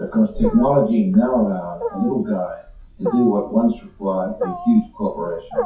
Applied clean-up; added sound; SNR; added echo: classical method WPE with log-MMSE.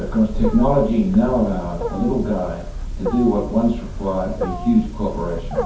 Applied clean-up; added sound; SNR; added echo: none; Wild animals; 6 dB; reverberation time 0.6 s.